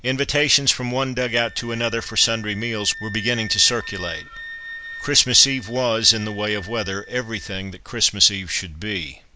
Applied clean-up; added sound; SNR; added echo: none; Wind instrument, woodwind instrument; 16 dB; none.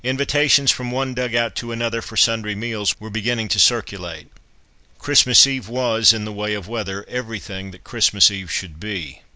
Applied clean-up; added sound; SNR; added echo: none; none; none; none.